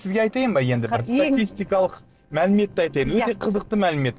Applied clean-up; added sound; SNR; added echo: neural separator model SepFormer DNS4.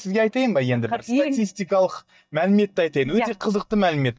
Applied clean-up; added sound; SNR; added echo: neural mask model DeepFilterNet 3.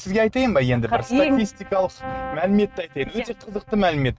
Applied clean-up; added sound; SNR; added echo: neural mask model RNNoise.